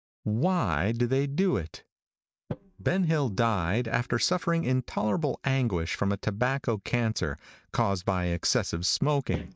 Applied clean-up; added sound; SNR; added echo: neural mask model DeepFilterNet 3.